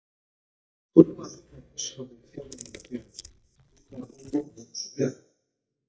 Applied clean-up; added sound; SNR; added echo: neural mask model DeepFilterNet 3.